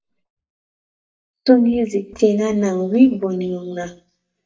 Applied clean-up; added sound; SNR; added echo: neural mask model DeepFilterNet 3.